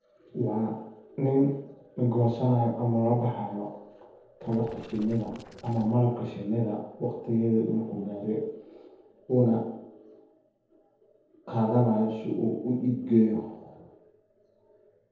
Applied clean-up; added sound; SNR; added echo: neural separator model SepFormer DNS4.